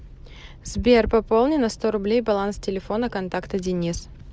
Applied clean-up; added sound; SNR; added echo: none; none; none; none.